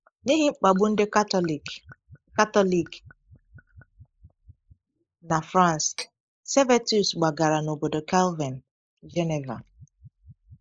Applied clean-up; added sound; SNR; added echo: neural mask model Resemble Enhance denoiser.